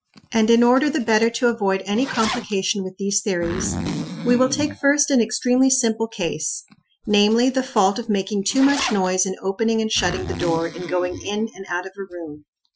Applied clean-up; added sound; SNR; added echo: classical method Wiener filter.